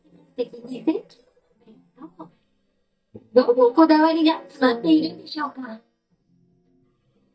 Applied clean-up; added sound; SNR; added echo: neural mask model DeepFilterNet 3.